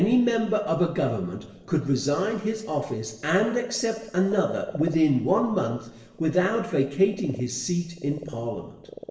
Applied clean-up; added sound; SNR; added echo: none; Frog; 18 dB; reverberation time 1.1 s.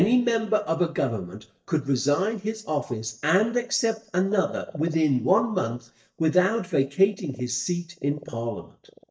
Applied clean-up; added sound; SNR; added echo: neural mask model DeepFilterNet 3.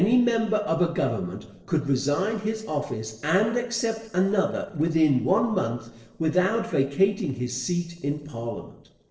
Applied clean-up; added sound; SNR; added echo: neural separator model SepFormer DNS4.